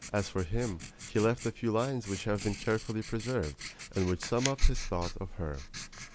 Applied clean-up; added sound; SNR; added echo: none; Writing; 13 dB; none.